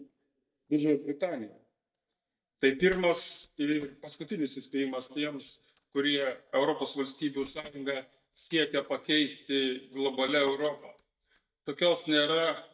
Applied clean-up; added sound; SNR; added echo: neural mask model DeepFilterNet 3.